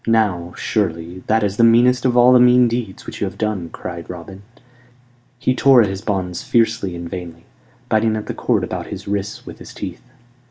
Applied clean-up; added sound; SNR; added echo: none; none; none; none.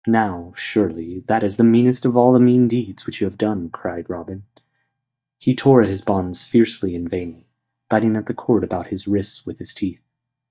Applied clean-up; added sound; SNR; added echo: neural mask model DeepFilterNet 3.